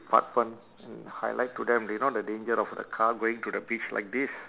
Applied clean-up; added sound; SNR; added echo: none; none; none; none.